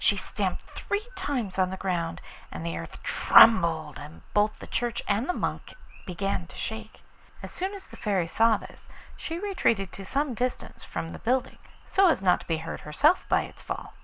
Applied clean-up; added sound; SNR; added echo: none; none; none; none.